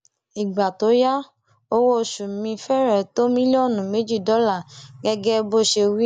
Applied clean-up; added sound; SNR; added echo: none; none; none; none.